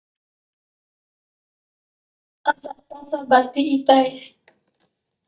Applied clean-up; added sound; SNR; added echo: neural mask model DeepFilterNet 3.